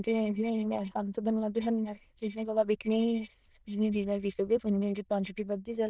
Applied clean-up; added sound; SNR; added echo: neural diffusion model UNIVERSE++.